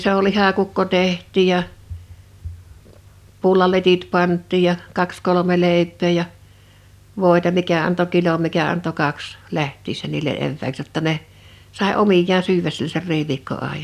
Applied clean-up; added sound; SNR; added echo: none; none; none; none.